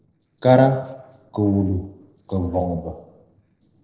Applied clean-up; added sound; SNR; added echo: neural separator model SepFormer DNS4.